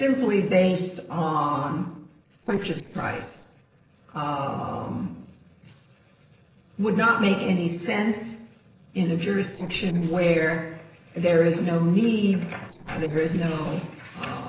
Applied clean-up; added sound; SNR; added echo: neural separator model SepFormer DNS4.